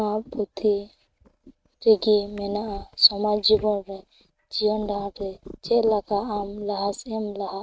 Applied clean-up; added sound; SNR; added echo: neural mask model RNNoise.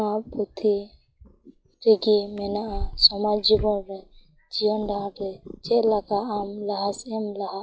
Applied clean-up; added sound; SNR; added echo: classical method log-MMSE.